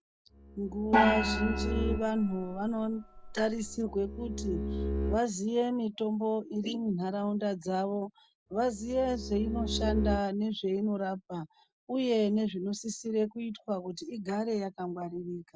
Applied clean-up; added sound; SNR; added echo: none; Bowed string instrument + Gong; 1 dB; none.